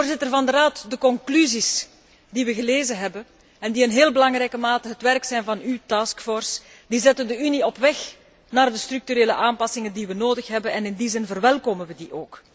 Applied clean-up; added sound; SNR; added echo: none; none; none; none.